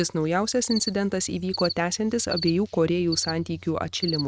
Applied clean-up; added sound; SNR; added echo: neural mask model RNNoise.